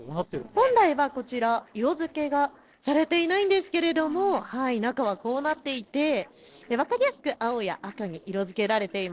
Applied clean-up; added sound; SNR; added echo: neural separator model SepFormer DNS4.